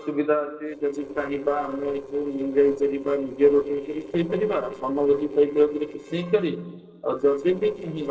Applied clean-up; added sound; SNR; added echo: neural separator model SepFormer DNS4.